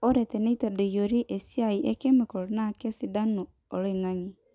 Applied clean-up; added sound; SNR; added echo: none; none; none; none.